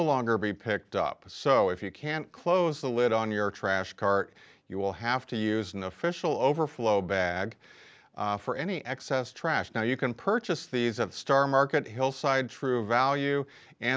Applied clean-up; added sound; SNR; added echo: none; none; none; none.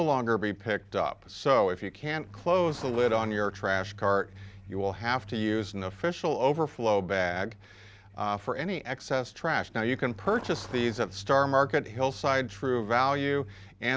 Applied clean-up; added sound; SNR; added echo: none; Truck; 18 dB; none.